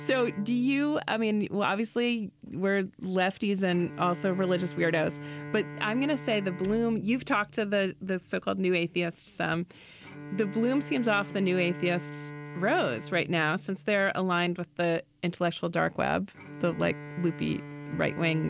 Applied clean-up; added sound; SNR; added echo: none; Bowed string instrument; 15 dB; none.